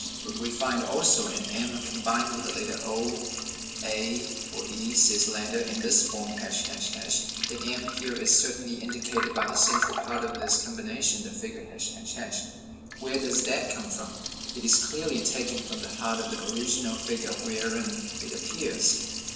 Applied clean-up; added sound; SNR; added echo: none; Liquid; 6 dB; reverberation time 1.0 s.